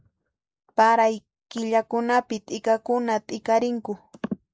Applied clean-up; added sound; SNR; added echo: none; none; none; none.